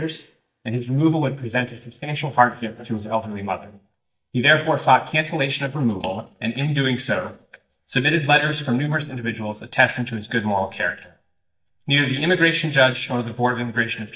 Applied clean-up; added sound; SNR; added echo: neural mask model DeepFilterNet 3.